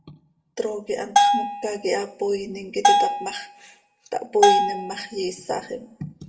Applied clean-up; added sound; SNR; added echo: none; Bell; -4 dB; reverberation time 0.4 s.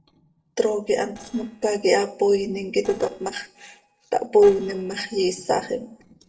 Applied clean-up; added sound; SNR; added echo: neural separator model SepFormer DNS4.